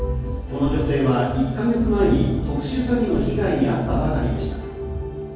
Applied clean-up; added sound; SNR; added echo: none; Boom; 16 dB; reverberation time 1.3 s.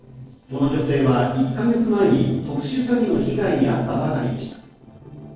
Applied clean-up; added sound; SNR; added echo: neural separator model SepFormer DNS4.